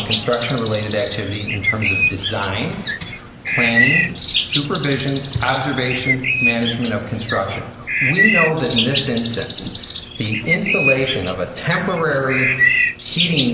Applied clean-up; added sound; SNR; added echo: none; Bird; 0 dB; none.